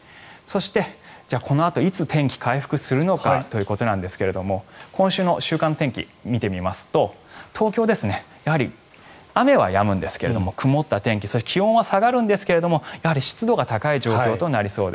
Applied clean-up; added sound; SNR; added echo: none; none; none; none.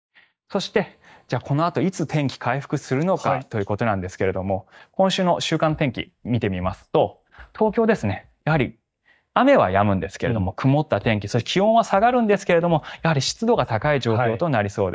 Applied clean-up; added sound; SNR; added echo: neural mask model DeepFilterNet 3.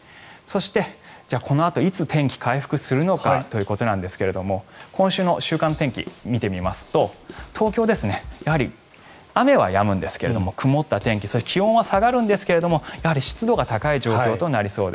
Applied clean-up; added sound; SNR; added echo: none; Drum kit; 18 dB; none.